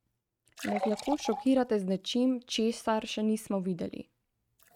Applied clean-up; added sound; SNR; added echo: neural mask model RNNoise.